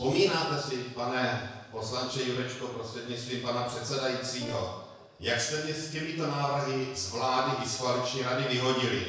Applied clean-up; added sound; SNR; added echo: neural separator model SepFormer DNS4.